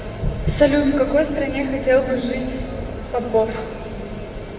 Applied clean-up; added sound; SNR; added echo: none; none; none; reverberation time 1.6 s.